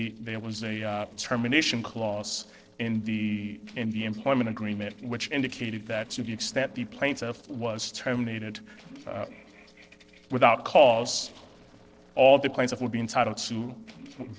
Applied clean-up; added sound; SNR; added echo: neural separator model SepFormer DNS4.